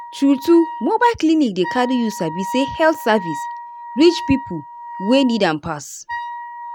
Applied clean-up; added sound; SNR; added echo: none; Wind instrument, woodwind instrument; 12 dB; none.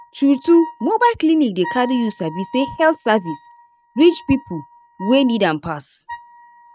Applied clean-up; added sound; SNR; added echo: neural mask model RNNoise.